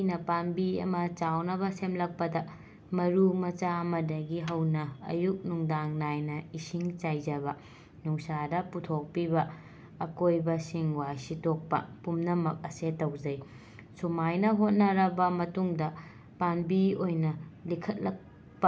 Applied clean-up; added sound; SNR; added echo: none; none; none; none.